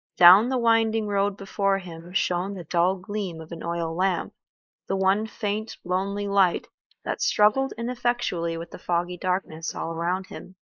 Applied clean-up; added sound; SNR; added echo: neural mask model Resemble Enhance denoiser.